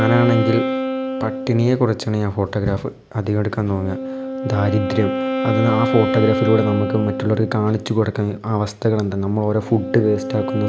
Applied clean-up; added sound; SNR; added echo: none; Wind instrument, woodwind instrument; 5 dB; none.